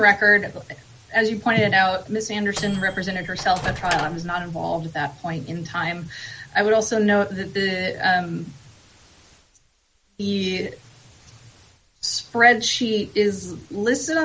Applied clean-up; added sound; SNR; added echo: none; Microwave oven; 10 dB; none.